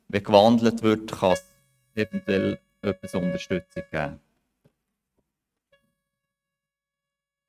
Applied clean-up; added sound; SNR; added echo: neural mask model RNNoise.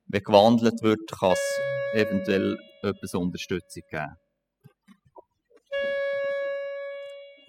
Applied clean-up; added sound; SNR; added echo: classical method spectral subtraction.